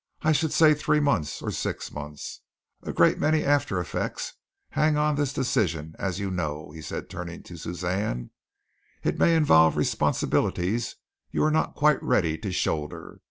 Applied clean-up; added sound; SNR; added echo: none; none; none; none.